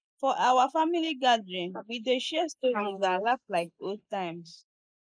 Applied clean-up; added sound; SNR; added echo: neural mask model Resemble Enhance denoiser.